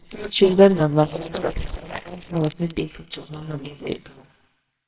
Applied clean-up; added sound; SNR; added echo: neural separator model SepFormer WHAMR!.